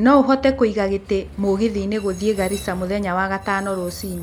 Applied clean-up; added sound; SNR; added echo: none; Train; 17 dB; none.